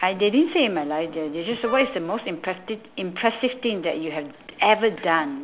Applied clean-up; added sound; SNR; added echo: none; Wind instrument, woodwind instrument; 11 dB; none.